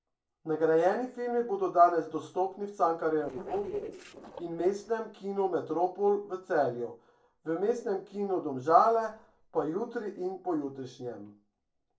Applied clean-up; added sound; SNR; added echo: neural separator model SepFormer DNS4.